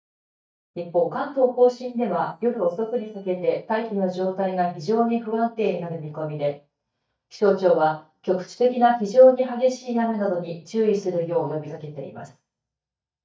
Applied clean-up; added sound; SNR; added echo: neural mask model DeepFilterNet 3.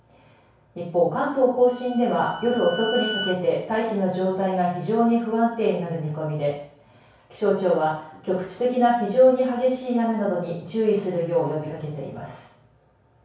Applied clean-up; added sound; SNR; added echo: none; Bowed string instrument; 10 dB; reverberation time 0.6 s.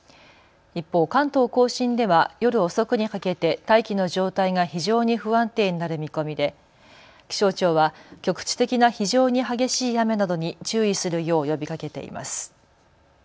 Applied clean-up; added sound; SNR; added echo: none; none; none; none.